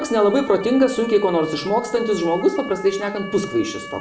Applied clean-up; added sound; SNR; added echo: none; Motor vehicle (road) / Siren; 15 dB; reverberation time 0.6 s.